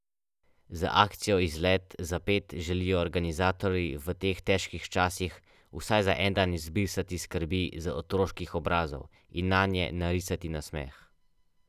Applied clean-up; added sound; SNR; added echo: none; none; none; none.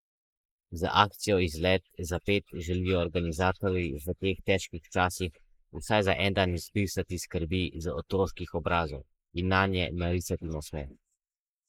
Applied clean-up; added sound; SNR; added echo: neural mask model Resemble Enhance denoiser.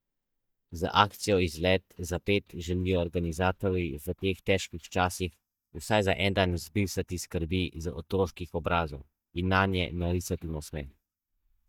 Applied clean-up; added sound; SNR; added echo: neural mask model DeepFilterNet 3.